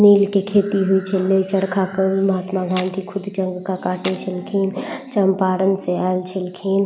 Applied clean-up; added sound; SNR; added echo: none; Tools; 16 dB; none.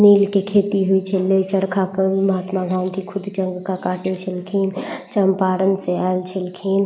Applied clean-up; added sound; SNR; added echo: neural mask model Resemble Enhance denoiser.